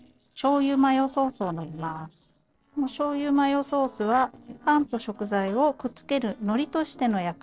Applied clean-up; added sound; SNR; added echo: neural separator model SepFormer DNS4.